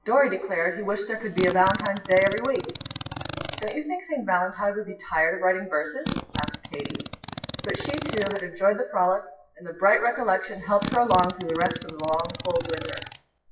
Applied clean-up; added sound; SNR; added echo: classical method WPE with log-MMSE.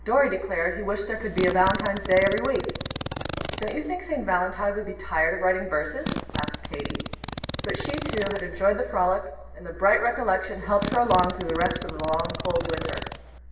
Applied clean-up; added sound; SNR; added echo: none; Fart; 6 dB; reverberation time 0.8 s.